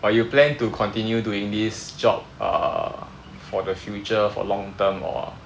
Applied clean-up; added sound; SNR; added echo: none; none; none; none.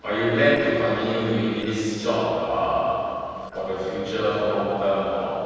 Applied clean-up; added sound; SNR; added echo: neural separator model SepFormer DNS4.